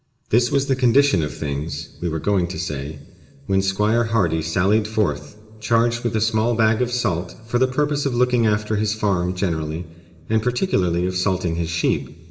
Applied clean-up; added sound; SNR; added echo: none; none; none; reverberation time 2.9 s.